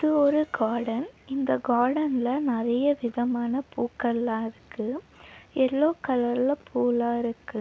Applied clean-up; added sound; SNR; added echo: none; none; none; none.